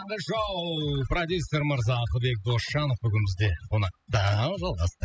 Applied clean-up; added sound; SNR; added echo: classical method spectral subtraction.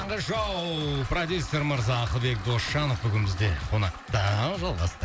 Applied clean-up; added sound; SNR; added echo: none; Toilet flush; 15 dB; none.